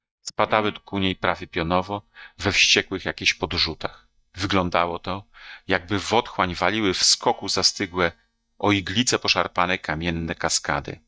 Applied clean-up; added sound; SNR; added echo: neural mask model DeepFilterNet 3.